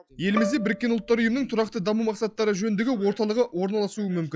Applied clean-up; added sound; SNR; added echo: classical method log-MMSE.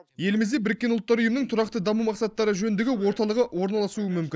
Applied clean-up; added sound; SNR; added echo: neural mask model Resemble Enhance denoiser.